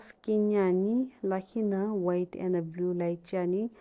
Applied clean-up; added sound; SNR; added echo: neural separator model SepFormer DNS4.